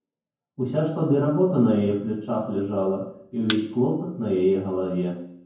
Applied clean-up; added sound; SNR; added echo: none; Thump, thud; 12 dB; reverberation time 0.9 s.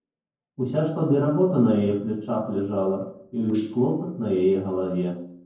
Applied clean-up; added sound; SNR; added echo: neural separator model SepFormer DNS4.